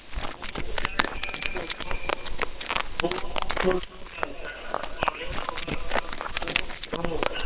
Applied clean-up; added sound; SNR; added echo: neural separator model SepFormer WHAMR!.